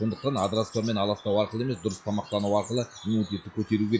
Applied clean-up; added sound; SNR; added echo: classical method log-MMSE.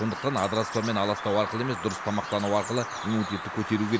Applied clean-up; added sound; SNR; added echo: none; Bird vocalization, bird call, bird song; 8 dB; none.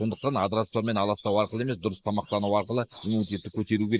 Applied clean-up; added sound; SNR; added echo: neural mask model Resemble Enhance denoiser.